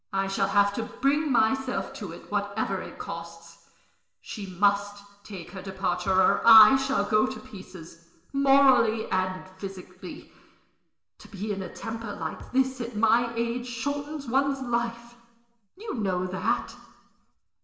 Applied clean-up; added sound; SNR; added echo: none; Bass drum; 17 dB; reverberation time 1.0 s.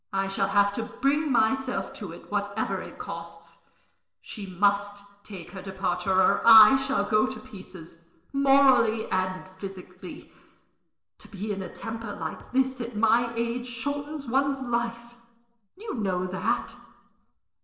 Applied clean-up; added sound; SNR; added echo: neural separator model SepFormer DNS4.